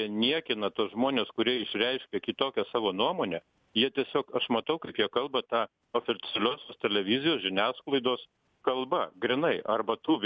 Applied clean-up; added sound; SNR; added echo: none; none; none; none.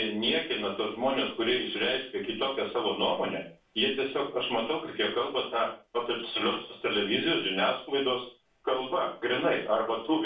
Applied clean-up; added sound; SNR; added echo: none; none; none; reverberation time 0.3 s.